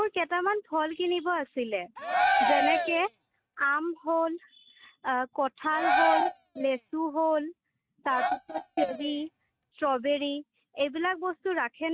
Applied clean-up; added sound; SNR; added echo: neural mask model RNNoise.